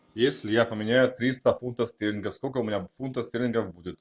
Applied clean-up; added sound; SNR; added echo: none; none; none; none.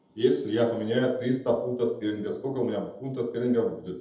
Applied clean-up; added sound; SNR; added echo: none; none; none; reverberation time 0.7 s.